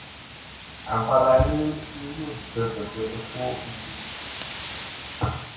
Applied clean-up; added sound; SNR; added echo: none; Wind; 12 dB; reverberation time 0.6 s.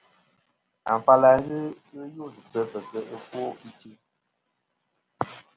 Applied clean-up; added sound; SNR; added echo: none; none; none; none.